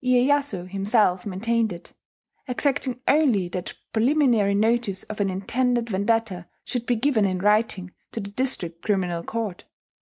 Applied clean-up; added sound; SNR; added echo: none; none; none; none.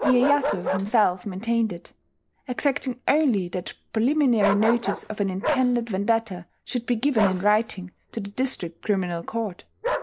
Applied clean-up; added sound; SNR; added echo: none; Bark; 8 dB; none.